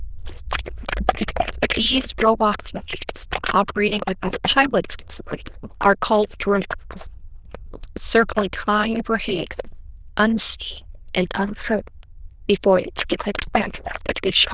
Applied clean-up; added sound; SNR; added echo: neural diffusion model UNIVERSE++.